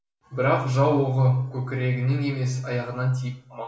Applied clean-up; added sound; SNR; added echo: none; none; none; reverberation time 1.4 s.